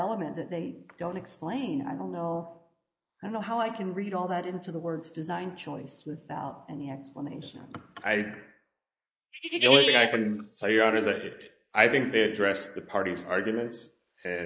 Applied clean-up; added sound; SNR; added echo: neural mask model Resemble Enhance denoiser.